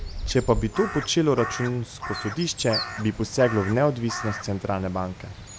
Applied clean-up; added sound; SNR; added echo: none; Crow; 9 dB; none.